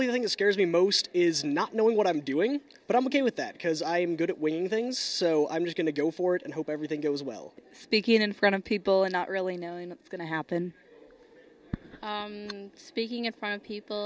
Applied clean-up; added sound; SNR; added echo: none; none; none; none.